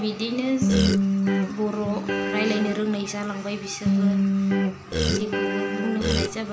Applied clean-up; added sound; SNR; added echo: none; Burping, eructation + Electric guitar; -5 dB; none.